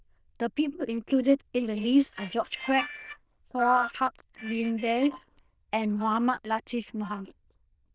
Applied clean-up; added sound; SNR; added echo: neural diffusion model UNIVERSE++.